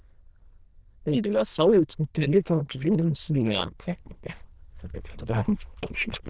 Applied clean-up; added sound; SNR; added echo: neural diffusion model UNIVERSE++.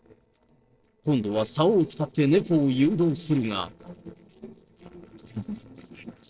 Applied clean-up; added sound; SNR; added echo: neural separator model SepFormer DNS4.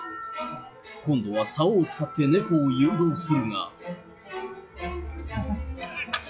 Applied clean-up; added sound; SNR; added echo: classical method log-MMSE.